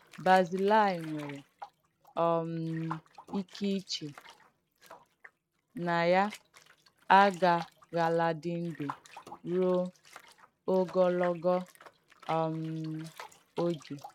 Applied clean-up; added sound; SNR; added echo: neural mask model RNNoise.